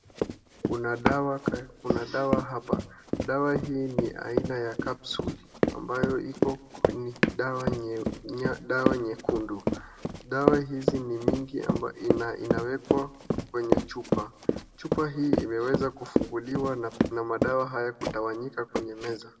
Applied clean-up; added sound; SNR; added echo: none; Run; -1 dB; reverberation time 0.5 s.